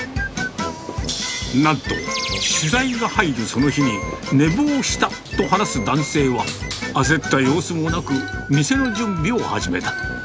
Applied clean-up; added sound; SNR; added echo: none; none; none; none.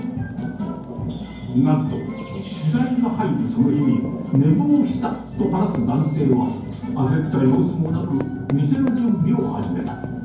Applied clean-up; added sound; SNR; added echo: none; Typing; 19 dB; reverberation time 0.9 s.